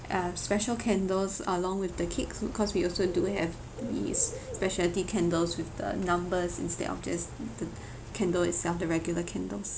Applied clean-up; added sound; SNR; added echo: none; Bird / Rain; 12 dB; none.